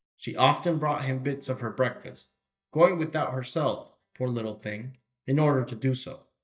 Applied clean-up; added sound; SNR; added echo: neural mask model DeepFilterNet 3.